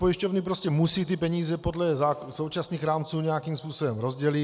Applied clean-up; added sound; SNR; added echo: none; none; none; none.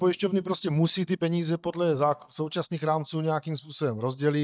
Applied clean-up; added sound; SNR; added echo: neural mask model DeepFilterNet 3.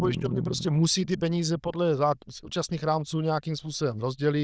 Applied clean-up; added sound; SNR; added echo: neural diffusion model UNIVERSE++.